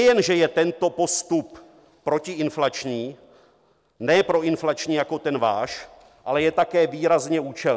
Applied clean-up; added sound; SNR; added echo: none; none; none; none.